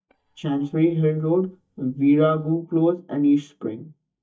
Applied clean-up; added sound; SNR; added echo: neural mask model DeepFilterNet 3.